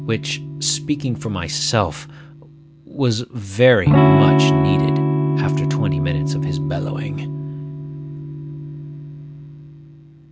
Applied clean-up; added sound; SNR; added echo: none; Electric guitar / Strum; -3 dB; none.